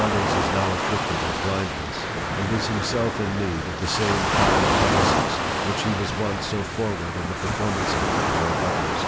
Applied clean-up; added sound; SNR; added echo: none; Waves, surf; -4 dB; none.